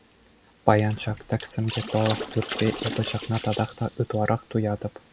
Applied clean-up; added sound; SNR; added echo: none; Water / Splash, splatter; 11 dB; none.